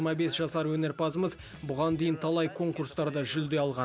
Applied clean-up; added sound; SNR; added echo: none; none; none; none.